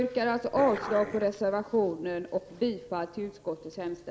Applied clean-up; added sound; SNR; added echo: none; Dog; 9 dB; none.